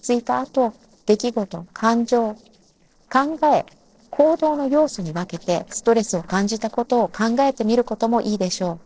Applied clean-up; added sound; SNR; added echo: neural separator model SepFormer DNS4.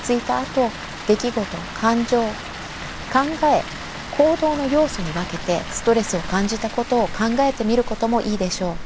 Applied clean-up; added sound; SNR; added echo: none; Water; 10 dB; none.